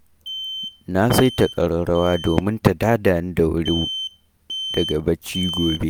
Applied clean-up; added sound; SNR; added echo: none; Alarm; 11 dB; none.